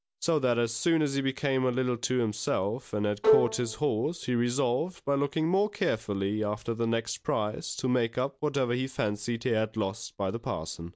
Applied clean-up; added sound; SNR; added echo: none; Bowed string instrument; -1 dB; none.